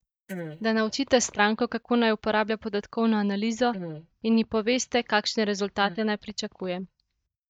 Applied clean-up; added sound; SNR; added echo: neural mask model DeepFilterNet 3.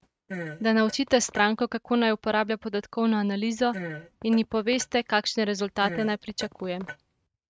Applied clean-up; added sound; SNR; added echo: neural mask model RNNoise.